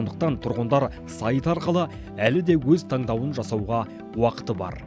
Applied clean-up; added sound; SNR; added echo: none; none; none; none.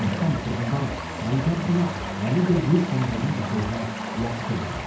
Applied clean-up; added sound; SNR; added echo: none; Stream; 8 dB; reverberation time 0.6 s.